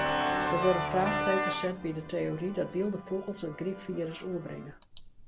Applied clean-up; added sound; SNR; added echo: none; Organ; 1 dB; none.